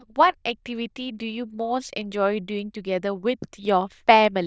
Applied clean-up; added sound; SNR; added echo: neural diffusion model UNIVERSE++.